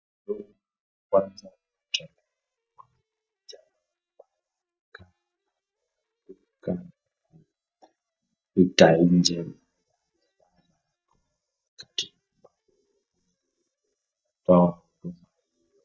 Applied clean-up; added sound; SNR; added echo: neural mask model DeepFilterNet 3.